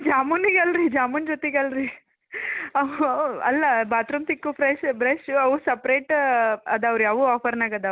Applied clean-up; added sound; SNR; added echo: none; none; none; none.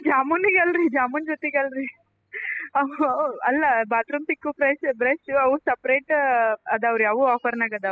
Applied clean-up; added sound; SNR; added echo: classical method spectral subtraction.